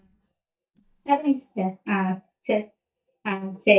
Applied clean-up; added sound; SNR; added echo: neural mask model DeepFilterNet 3.